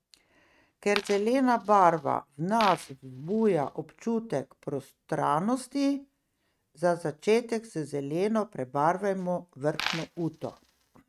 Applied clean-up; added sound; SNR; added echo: neural mask model RNNoise.